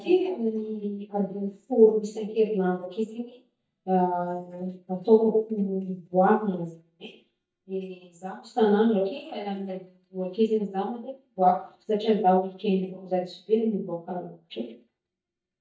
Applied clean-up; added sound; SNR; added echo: neural mask model DeepFilterNet 3.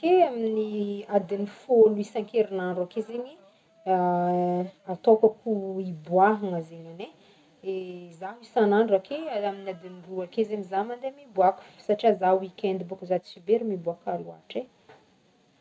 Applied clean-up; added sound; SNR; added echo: none; none; none; none.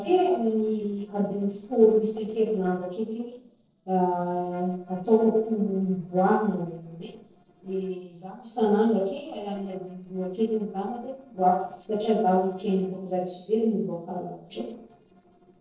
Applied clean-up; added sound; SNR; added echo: neural separator model SepFormer DNS4.